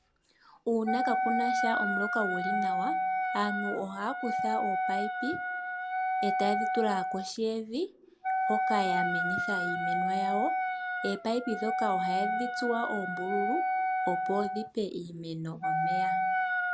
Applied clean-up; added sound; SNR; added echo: none; Wind instrument, woodwind instrument; -3 dB; none.